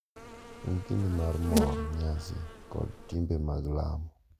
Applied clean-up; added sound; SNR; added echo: none; Insect; 4 dB; none.